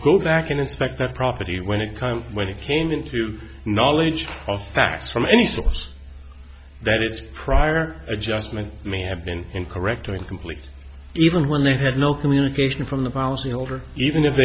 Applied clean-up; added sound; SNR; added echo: none; none; none; none.